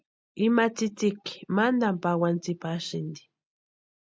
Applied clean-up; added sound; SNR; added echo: none; none; none; none.